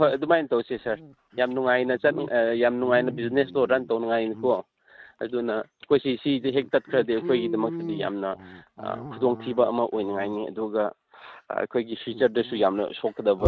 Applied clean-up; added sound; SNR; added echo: neural mask model RNNoise.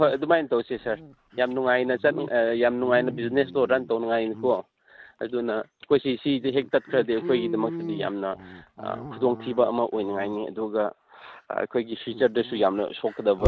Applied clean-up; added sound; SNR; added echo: none; Dog; 11 dB; none.